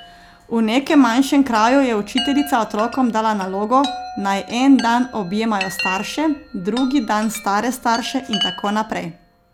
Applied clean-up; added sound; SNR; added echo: none; Chime; 13 dB; none.